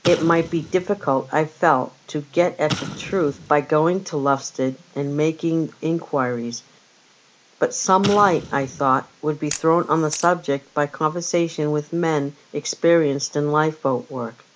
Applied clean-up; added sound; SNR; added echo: none; Camera + Explosion; 13 dB; none.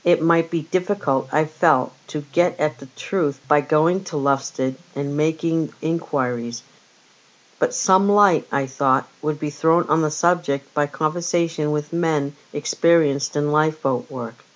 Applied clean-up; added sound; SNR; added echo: none; none; none; none.